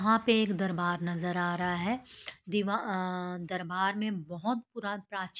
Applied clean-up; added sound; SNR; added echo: none; none; none; none.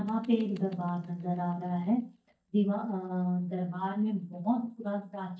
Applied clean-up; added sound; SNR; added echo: neural mask model DeepFilterNet 3.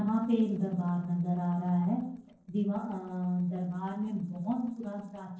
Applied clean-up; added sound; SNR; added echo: neural separator model SepFormer DNS4.